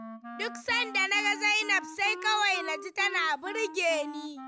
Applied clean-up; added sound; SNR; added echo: none; Wind instrument, woodwind instrument; 12 dB; none.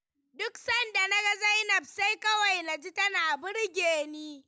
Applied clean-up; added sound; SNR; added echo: none; none; none; none.